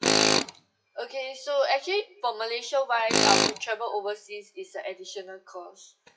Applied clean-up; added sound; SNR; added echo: classical method WPE with log-MMSE.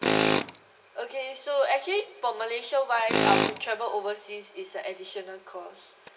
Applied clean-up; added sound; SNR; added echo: none; Tools; -1 dB; reverberation time 1.2 s.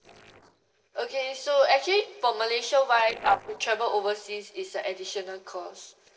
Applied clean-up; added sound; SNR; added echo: neural separator model SepFormer DNS4.